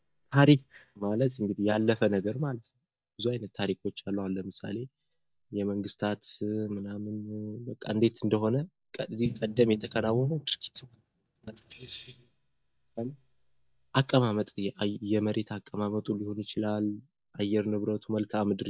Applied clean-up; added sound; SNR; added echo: neural mask model DeepFilterNet 3.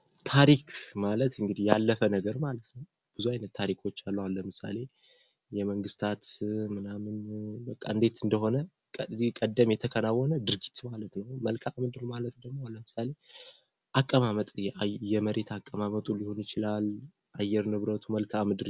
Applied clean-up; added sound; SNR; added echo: none; none; none; none.